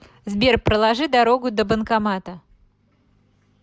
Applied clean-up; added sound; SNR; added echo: none; none; none; none.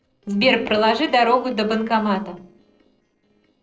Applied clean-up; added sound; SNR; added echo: neural separator model SepFormer DNS4.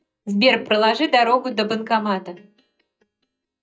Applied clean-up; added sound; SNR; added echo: neural mask model DeepFilterNet 3.